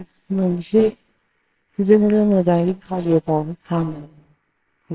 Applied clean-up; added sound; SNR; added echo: neural separator model SepFormer WHAMR!.